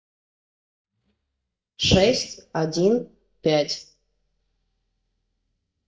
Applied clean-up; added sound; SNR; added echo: neural mask model DeepFilterNet 3.